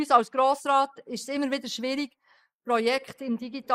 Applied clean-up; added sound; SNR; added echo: neural mask model Resemble Enhance denoiser.